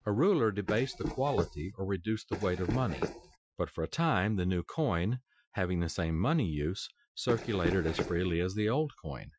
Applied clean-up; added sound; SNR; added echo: classical method Wiener filter.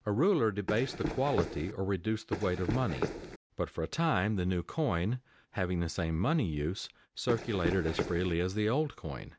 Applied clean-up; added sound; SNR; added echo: none; Run; 5 dB; none.